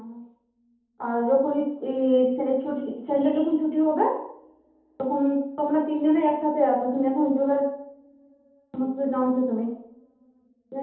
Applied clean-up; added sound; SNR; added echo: none; none; none; reverberation time 0.8 s.